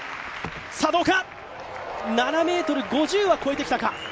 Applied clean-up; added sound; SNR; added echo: none; none; none; none.